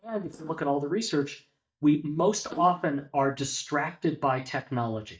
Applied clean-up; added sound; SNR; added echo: neural mask model DeepFilterNet 3.